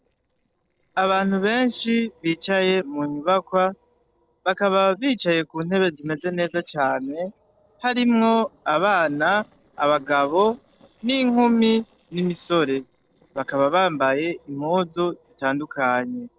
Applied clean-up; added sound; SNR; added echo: neural separator model SepFormer DNS4.